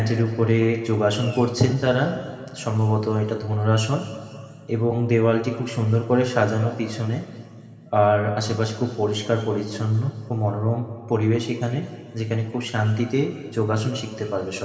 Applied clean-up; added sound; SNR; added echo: none; Fireworks; 18 dB; reverberation time 2.3 s.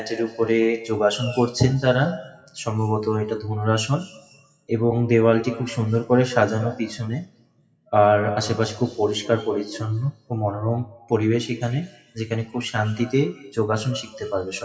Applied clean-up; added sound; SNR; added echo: classical method WPE with log-MMSE.